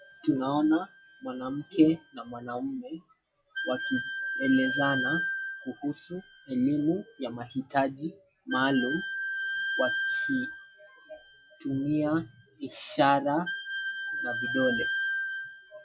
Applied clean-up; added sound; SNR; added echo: classical method log-MMSE.